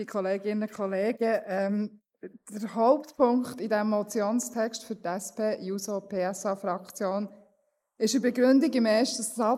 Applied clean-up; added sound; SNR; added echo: neural mask model Resemble Enhance denoiser.